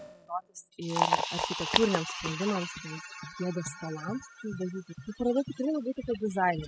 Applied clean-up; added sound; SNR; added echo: classical method spectral subtraction.